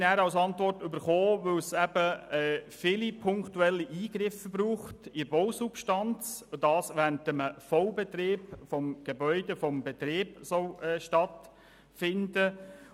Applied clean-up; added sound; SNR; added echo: none; none; none; none.